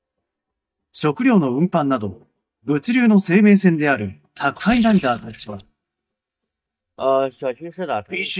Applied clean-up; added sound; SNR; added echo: neural mask model DeepFilterNet 3.